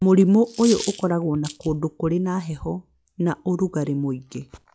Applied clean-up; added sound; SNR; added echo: classical method log-MMSE.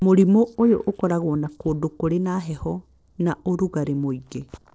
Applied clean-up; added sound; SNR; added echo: neural separator model SepFormer DNS4.